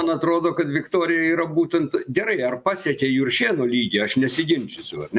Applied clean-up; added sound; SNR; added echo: none; none; none; none.